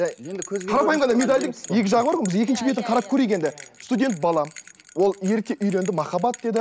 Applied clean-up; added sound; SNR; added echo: none; Bell; 20 dB; none.